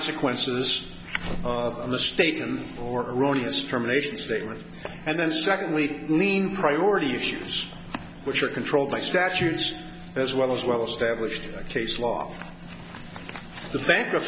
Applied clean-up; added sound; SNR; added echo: none; none; none; none.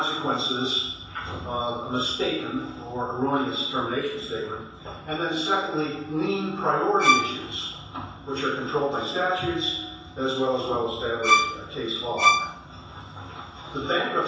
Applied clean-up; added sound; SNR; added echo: none; Bowed string instrument; -4 dB; reverberation time 0.7 s.